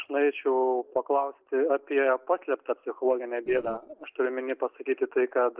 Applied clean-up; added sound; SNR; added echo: neural separator model SepFormer DNS4.